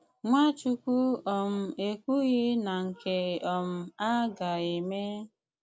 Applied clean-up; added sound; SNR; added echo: none; none; none; none.